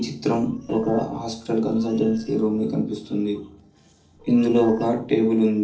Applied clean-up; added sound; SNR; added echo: neural separator model SepFormer DNS4.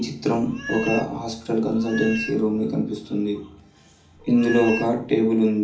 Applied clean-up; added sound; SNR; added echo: none; Meow; 11 dB; reverberation time 0.4 s.